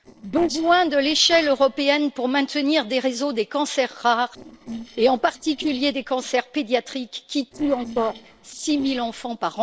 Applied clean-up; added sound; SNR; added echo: neural separator model SepFormer DNS4.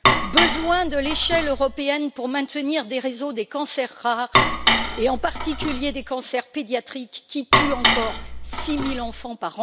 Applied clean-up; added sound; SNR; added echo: none; Dishes, pots, and pans; -3 dB; none.